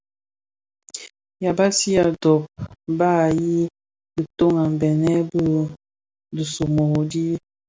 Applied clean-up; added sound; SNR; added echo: none; none; none; none.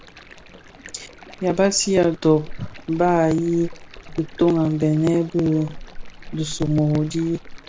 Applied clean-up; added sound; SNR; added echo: none; Stream; 15 dB; none.